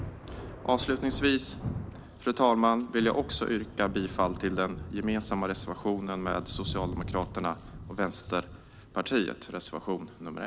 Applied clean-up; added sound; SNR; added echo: none; Thunder; 10 dB; none.